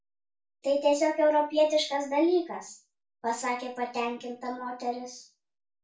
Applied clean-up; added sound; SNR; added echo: none; none; none; reverberation time 0.3 s.